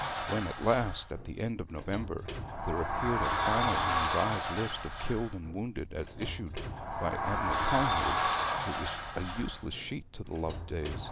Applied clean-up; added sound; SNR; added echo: none; Sliding door; -2 dB; none.